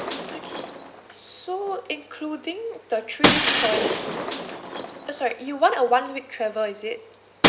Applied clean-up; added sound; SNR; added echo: none; Shatter; 0 dB; none.